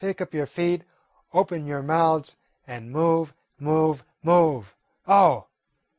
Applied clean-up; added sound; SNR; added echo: none; none; none; none.